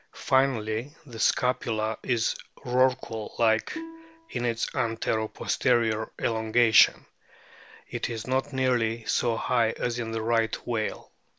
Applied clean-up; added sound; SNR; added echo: none; Plucked string instrument; 14 dB; none.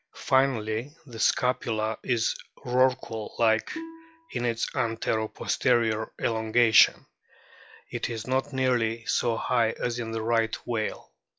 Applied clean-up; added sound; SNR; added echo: classical method log-MMSE.